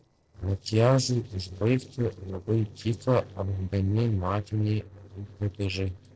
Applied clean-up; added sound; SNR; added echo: neural separator model SepFormer DNS4.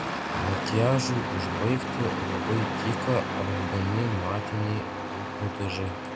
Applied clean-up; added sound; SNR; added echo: none; Engine starting; 1 dB; none.